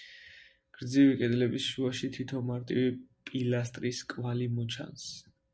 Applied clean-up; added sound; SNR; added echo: none; none; none; none.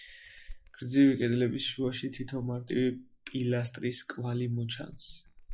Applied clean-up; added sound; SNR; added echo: classical method log-MMSE.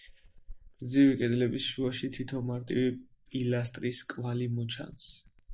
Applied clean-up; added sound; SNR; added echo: neural mask model DeepFilterNet 3.